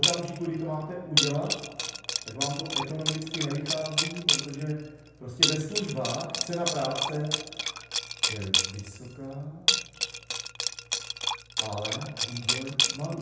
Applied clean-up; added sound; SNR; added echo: none; Liquid; -3 dB; reverberation time 0.8 s.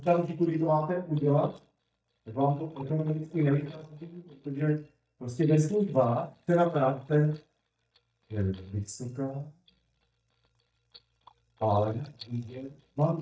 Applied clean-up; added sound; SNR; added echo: neural mask model DeepFilterNet 3.